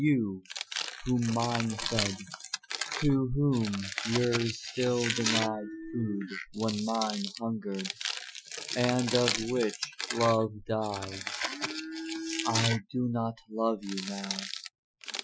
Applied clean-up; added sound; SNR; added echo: classical method Wiener filter.